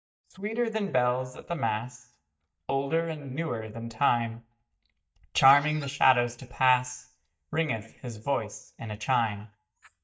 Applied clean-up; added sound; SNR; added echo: neural mask model DeepFilterNet 3.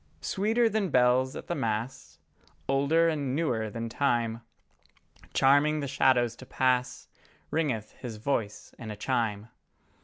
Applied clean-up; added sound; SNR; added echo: none; none; none; none.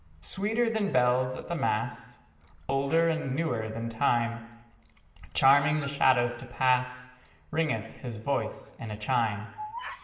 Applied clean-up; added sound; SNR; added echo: none; Bird vocalization, bird call, bird song; 20 dB; reverberation time 1.0 s.